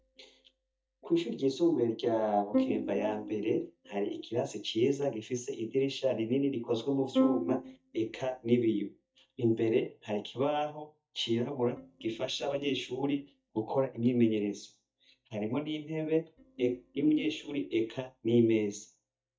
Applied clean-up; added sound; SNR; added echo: neural mask model DeepFilterNet 3.